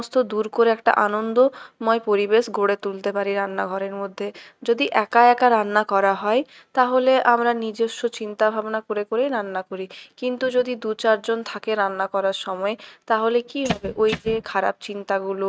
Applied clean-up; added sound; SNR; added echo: neural mask model RNNoise.